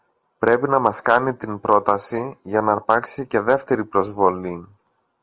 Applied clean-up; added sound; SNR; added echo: none; none; none; none.